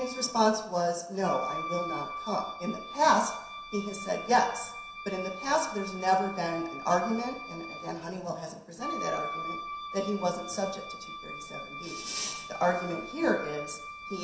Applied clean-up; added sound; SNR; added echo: none; Wind instrument, woodwind instrument; 9 dB; reverberation time 0.7 s.